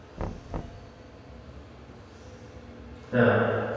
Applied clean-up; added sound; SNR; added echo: none; Knock; 12 dB; reverberation time 1.9 s.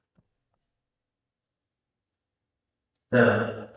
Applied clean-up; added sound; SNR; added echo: neural mask model DeepFilterNet 3.